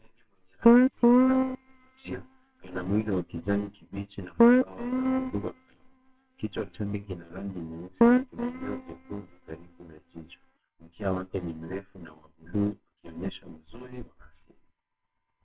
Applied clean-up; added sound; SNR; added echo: neural separator model SepFormer WHAMR!.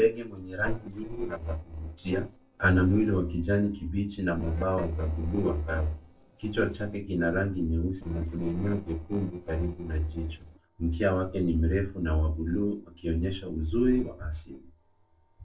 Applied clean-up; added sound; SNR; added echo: neural separator model SepFormer DNS4.